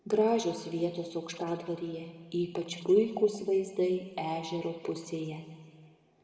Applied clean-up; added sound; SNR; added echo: none; none; none; reverberation time 1.5 s.